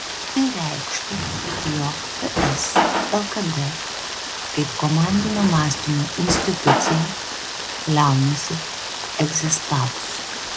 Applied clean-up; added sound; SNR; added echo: none; Rain + Drawer open or close; 2 dB; none.